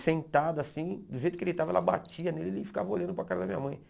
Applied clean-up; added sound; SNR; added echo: none; Camera; 8 dB; none.